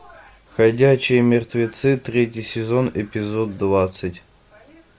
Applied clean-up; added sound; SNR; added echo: none; none; none; none.